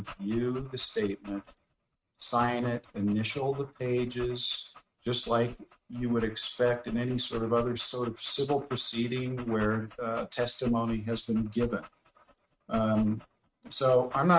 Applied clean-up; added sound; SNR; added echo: neural mask model RNNoise.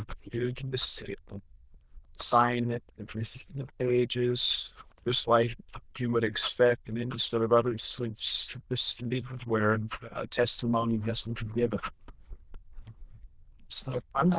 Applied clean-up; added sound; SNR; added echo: neural diffusion model UNIVERSE++.